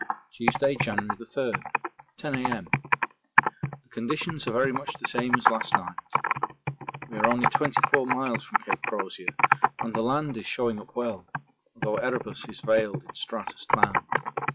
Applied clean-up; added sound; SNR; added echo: classical method log-MMSE.